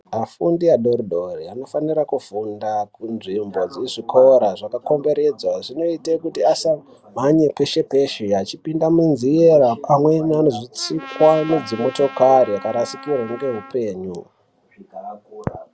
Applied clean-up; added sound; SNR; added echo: none; Trumpet; 17 dB; none.